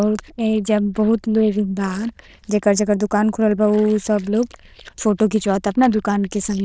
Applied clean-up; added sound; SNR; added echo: neural diffusion model UNIVERSE++.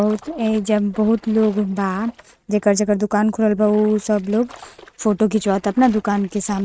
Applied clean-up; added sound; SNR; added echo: neural mask model RNNoise.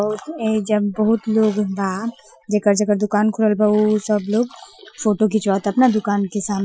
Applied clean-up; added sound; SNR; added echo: classical method Wiener filter.